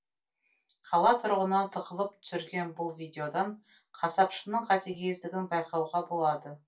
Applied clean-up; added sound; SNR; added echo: none; none; none; reverberation time 0.2 s.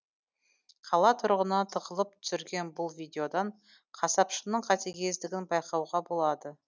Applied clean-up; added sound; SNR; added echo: none; none; none; none.